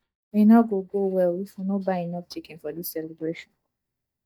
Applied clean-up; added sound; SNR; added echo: neural mask model DeepFilterNet 3.